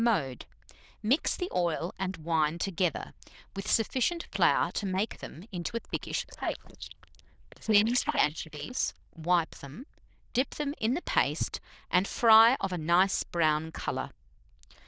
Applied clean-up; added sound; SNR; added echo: neural diffusion model UNIVERSE++.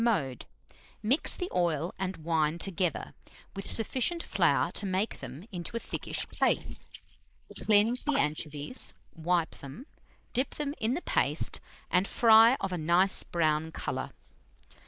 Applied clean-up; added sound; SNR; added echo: neural mask model Resemble Enhance denoiser.